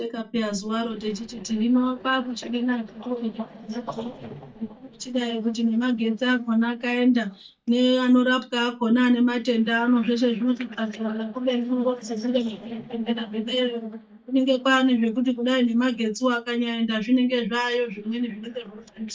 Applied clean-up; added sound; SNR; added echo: neural mask model DeepFilterNet 3.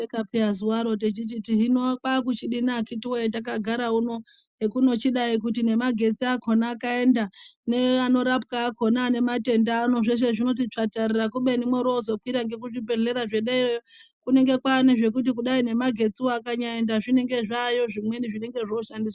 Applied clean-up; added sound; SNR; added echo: none; none; none; none.